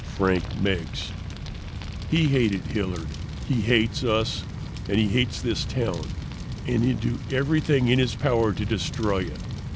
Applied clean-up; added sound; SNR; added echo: none; Fire; 7 dB; none.